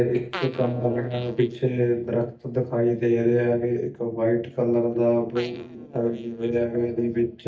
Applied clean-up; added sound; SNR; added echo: neural mask model DeepFilterNet 3.